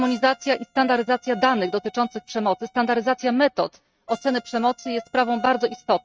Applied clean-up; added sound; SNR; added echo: neural mask model RNNoise.